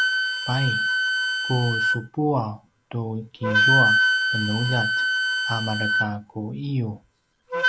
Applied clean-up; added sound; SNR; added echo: none; Wind instrument, woodwind instrument; -4 dB; none.